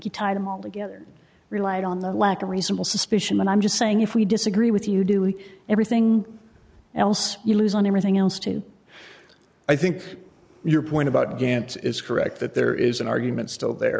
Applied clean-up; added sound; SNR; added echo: none; none; none; none.